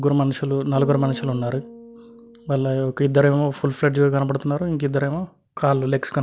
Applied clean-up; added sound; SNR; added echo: none; Bass guitar; 20 dB; none.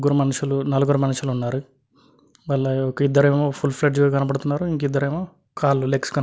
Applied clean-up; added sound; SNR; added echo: none; none; none; none.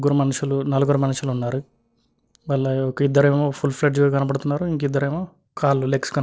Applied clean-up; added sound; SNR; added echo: neural separator model SepFormer DNS4.